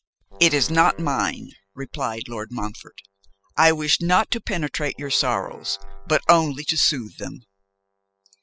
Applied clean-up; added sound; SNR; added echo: classical method spectral subtraction.